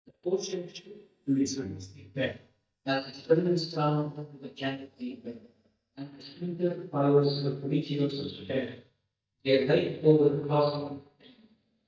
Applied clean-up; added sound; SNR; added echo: neural mask model DeepFilterNet 3.